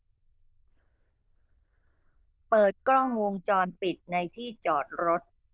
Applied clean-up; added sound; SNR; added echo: neural diffusion model UNIVERSE++.